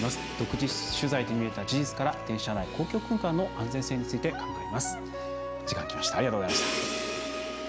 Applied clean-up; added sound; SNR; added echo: none; Crash cymbal; 9 dB; none.